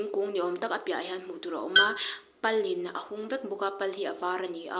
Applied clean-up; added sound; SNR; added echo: none; Tools; 0 dB; none.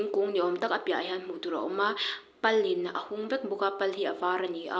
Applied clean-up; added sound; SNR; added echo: none; none; none; none.